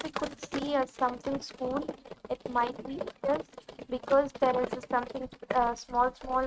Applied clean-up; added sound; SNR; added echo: neural mask model RNNoise.